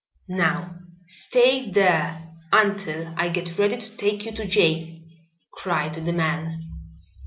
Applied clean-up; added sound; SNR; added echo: none; none; none; none.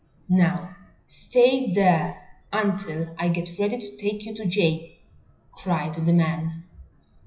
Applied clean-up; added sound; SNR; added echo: classical method WPE with log-MMSE.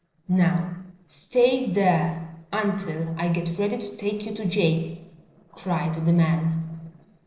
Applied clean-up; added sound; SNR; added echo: neural separator model SepFormer DNS4.